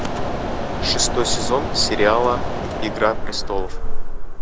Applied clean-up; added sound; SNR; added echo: none; Mechanisms; -2 dB; none.